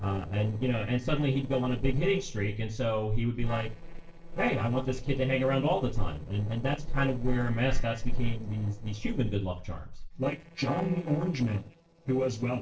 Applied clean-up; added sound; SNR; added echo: neural separator model SepFormer DNS4.